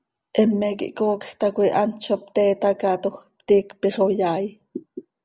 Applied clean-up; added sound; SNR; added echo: none; none; none; none.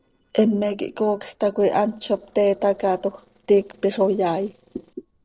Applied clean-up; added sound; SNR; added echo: neural separator model SepFormer DNS4.